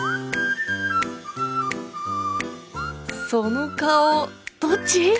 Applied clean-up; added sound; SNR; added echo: none; none; none; none.